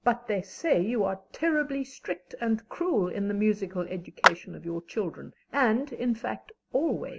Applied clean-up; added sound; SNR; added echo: none; Clapping; 0 dB; none.